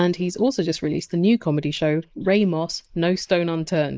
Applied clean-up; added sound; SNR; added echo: neural mask model Resemble Enhance denoiser.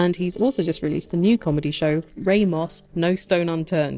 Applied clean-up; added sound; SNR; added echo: neural separator model SepFormer DNS4.